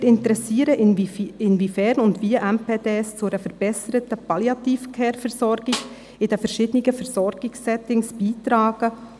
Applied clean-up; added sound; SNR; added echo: none; Snare drum; 13 dB; none.